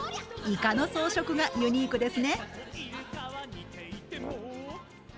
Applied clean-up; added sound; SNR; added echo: none; Brass instrument; 16 dB; none.